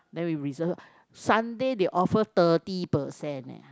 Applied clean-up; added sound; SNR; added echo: none; none; none; none.